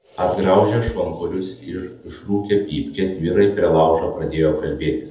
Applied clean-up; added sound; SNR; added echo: neural separator model SepFormer DNS4.